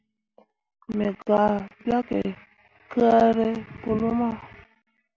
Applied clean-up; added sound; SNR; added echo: none; none; none; none.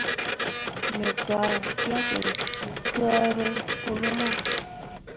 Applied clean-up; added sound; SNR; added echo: none; Printer + Alarm; -5 dB; none.